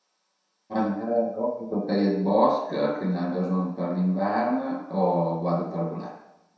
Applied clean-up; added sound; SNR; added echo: none; none; none; reverberation time 0.7 s.